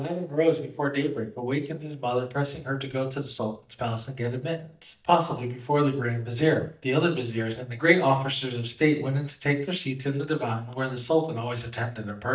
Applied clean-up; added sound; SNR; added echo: neural mask model DeepFilterNet 3.